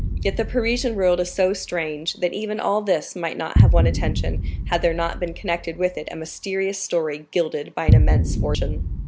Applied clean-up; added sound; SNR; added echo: none; Boom; -2 dB; none.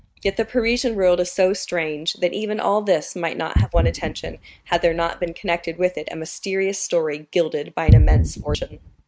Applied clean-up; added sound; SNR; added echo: neural mask model RNNoise.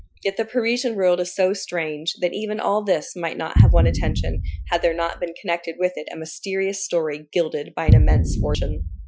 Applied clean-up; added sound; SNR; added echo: classical method Wiener filter.